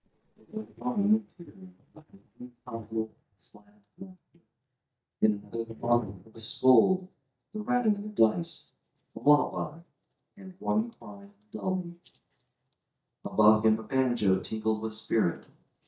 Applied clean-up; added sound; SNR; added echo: neural mask model DeepFilterNet 3.